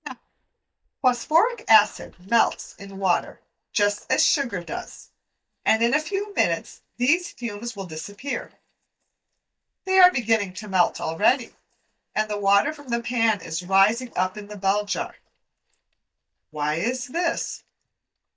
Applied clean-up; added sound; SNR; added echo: neural mask model DeepFilterNet 3.